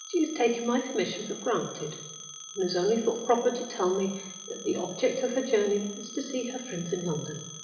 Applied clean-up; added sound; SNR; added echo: none; Telephone; 14 dB; reverberation time 1.1 s.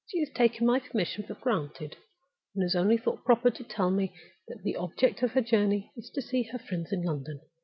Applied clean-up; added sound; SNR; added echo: none; none; none; none.